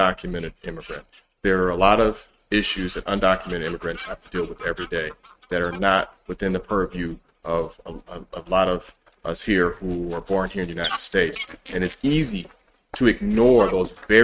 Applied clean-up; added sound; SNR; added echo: neural mask model RNNoise.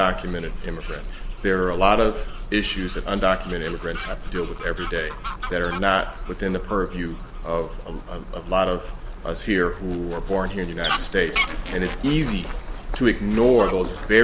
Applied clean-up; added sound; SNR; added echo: none; Fowl; 13 dB; none.